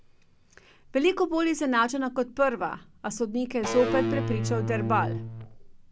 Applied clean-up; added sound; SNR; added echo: none; Electric guitar / Bass guitar; 2 dB; none.